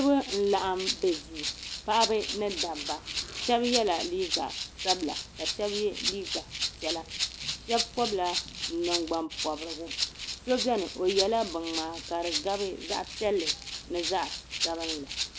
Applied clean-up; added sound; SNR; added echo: none; Rattle (instrument); 4 dB; none.